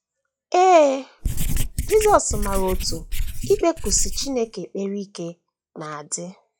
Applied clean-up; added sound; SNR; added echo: classical method log-MMSE.